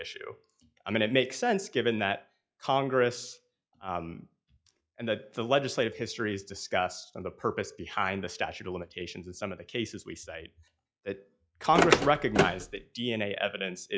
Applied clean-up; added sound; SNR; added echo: classical method log-MMSE.